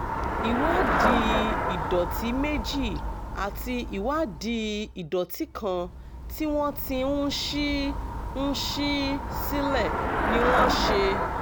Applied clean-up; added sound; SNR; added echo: none; Traffic noise, roadway noise / Bicycle; -1 dB; none.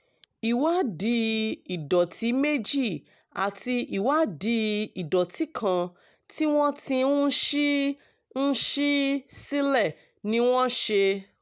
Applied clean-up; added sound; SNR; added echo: none; none; none; none.